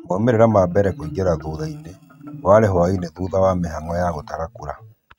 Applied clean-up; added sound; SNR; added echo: neural mask model RNNoise.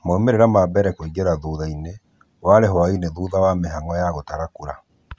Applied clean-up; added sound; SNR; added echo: none; none; none; none.